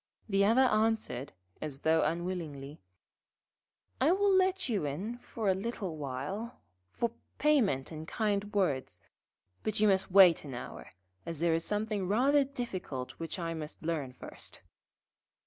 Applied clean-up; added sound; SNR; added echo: none; none; none; none.